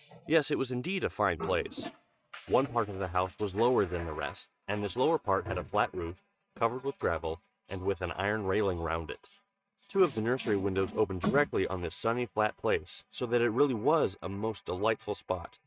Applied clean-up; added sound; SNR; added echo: neural mask model RNNoise.